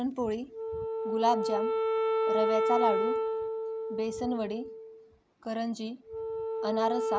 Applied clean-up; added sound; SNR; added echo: none; Wind instrument, woodwind instrument; -2 dB; none.